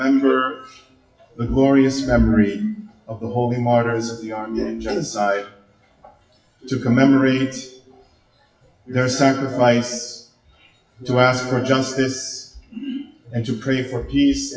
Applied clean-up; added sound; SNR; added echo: classical method WPE with log-MMSE.